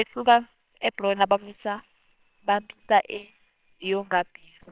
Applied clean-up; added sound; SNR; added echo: neural separator model SepFormer WHAMR!.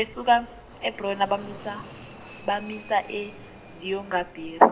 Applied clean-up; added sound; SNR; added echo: none; Fixed-wing aircraft, airplane; 18 dB; reverberation time 2.0 s.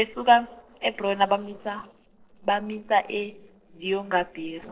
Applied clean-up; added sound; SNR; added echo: neural separator model SepFormer DNS4.